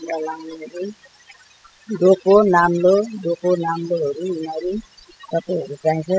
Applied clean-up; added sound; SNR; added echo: classical method spectral subtraction.